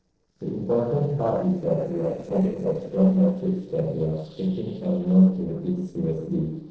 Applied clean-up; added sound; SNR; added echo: neural separator model SepFormer DNS4.